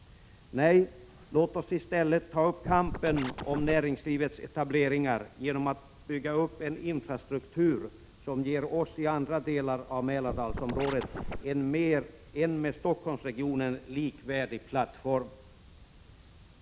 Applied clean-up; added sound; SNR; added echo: none; Scratching (performance technique); 6 dB; none.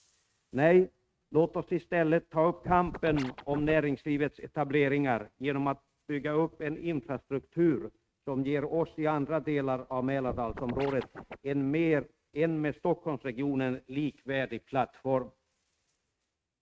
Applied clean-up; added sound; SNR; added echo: neural mask model RNNoise.